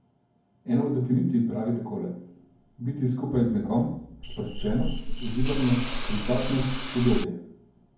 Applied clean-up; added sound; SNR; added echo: none; Hiss / Insect; 1 dB; reverberation time 0.9 s.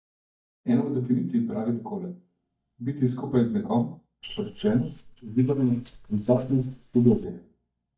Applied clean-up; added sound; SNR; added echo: neural mask model DeepFilterNet 3.